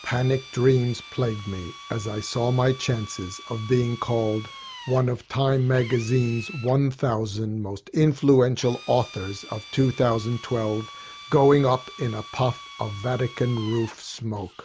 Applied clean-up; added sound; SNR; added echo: none; Drill; 18 dB; none.